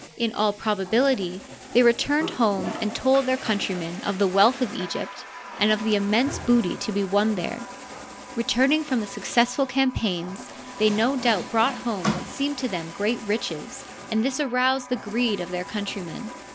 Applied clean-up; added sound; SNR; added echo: none; Engine starting + Water tap, faucet; 12 dB; none.